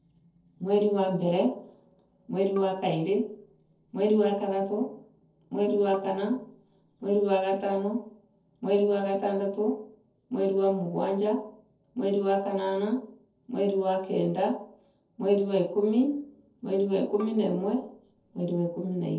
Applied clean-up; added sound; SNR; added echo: neural separator model SepFormer DNS4.